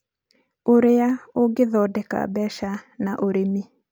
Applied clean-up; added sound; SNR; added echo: none; none; none; none.